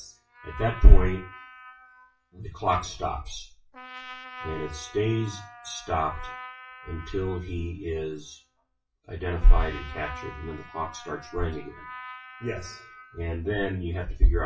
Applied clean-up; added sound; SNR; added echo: classical method WPE with log-MMSE.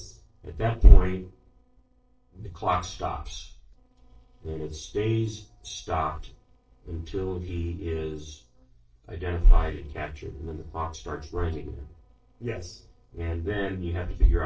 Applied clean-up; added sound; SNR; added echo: neural separator model SepFormer DNS4.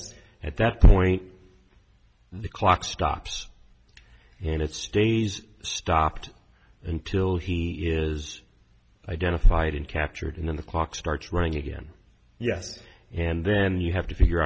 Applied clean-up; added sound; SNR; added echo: none; none; none; none.